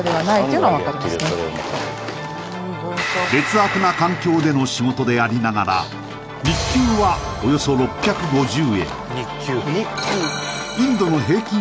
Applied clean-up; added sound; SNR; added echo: none; none; none; none.